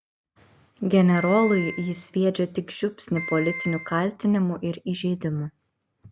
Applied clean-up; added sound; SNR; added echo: none; Piano; 9 dB; none.